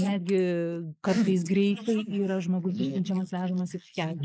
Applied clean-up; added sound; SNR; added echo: neural mask model Resemble Enhance denoiser.